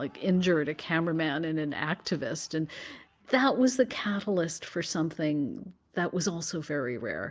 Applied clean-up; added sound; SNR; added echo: none; none; none; none.